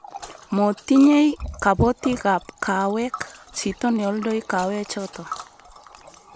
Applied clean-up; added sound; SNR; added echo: none; Tick + Water tap, faucet; 17 dB; none.